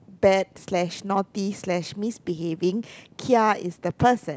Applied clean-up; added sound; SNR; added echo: none; none; none; none.